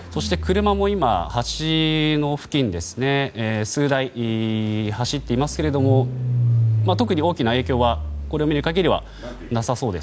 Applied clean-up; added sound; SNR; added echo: none; Engine starting / Car; 5 dB; none.